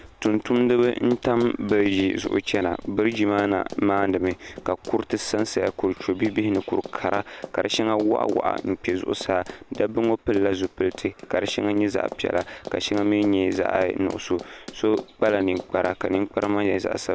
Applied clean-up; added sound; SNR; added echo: none; Run; 19 dB; none.